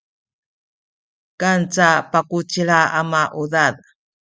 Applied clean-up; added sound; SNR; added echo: none; none; none; none.